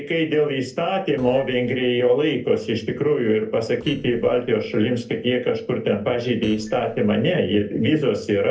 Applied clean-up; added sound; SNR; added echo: neural separator model SepFormer DNS4.